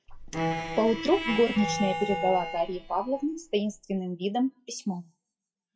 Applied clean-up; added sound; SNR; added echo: classical method WPE with log-MMSE.